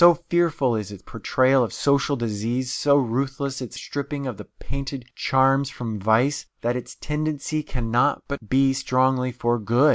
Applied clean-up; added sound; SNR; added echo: none; none; none; none.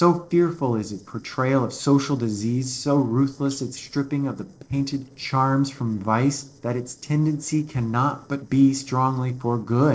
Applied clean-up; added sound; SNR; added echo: neural separator model SepFormer DNS4.